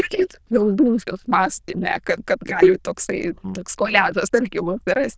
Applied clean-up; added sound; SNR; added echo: neural diffusion model UNIVERSE++.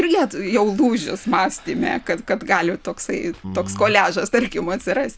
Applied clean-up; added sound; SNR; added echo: none; none; none; none.